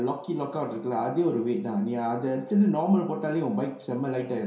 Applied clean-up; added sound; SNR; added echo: none; none; none; reverberation time 0.7 s.